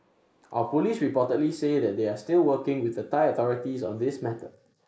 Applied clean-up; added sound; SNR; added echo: neural mask model Resemble Enhance denoiser.